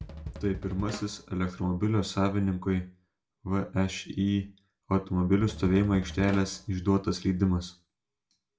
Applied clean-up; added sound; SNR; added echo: none; Drum kit; 13 dB; reverberation time 0.3 s.